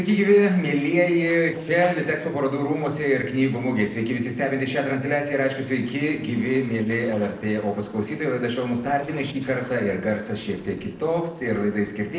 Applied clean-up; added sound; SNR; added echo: neural separator model SepFormer DNS4.